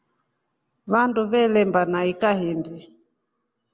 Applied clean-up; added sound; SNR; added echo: none; none; none; none.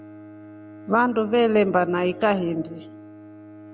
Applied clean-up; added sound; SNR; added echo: none; Bowed string instrument; 18 dB; none.